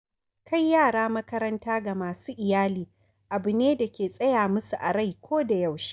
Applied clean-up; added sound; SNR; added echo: neural mask model DeepFilterNet 3.